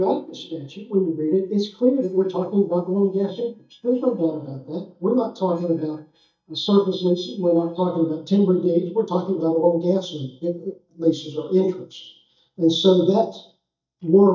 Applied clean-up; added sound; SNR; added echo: neural mask model DeepFilterNet 3.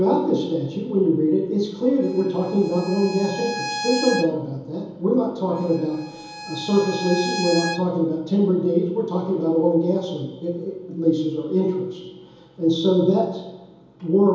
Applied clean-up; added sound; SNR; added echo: none; Bowed string instrument; 11 dB; reverberation time 2.2 s.